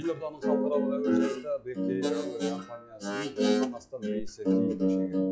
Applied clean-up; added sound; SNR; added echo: classical method log-MMSE.